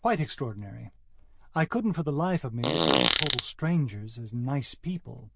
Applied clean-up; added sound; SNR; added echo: neural diffusion model UNIVERSE++.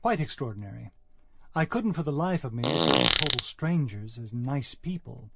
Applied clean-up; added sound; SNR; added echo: none; Fart; -4 dB; none.